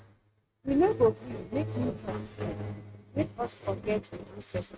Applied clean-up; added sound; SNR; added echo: neural mask model RNNoise.